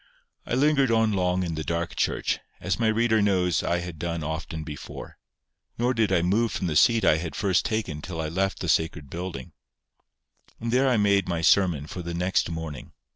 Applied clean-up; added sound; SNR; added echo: none; none; none; none.